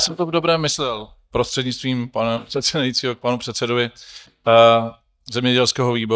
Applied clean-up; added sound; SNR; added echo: neural mask model DeepFilterNet 3.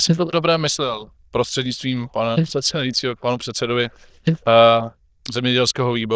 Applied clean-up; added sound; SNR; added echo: neural diffusion model UNIVERSE++.